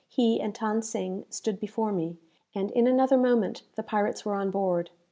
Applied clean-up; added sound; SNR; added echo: none; none; none; none.